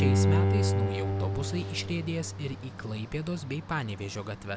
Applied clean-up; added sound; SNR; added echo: none; Bowed string instrument; -5 dB; none.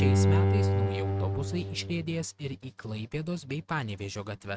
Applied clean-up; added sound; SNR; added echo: neural mask model RNNoise.